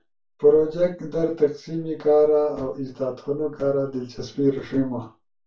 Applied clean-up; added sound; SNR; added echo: none; none; none; reverberation time 0.2 s.